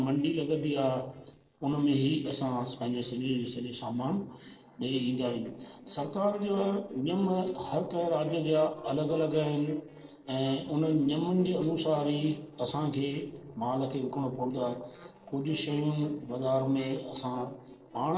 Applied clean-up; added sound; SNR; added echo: neural separator model SepFormer DNS4.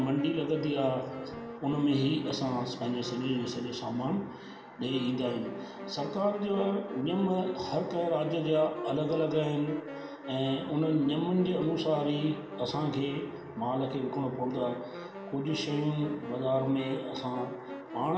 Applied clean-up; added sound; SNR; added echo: none; Wind instrument, woodwind instrument; 13 dB; reverberation time 0.9 s.